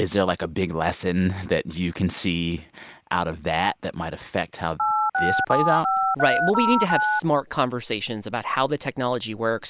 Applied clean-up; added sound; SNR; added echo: none; Telephone; -3 dB; none.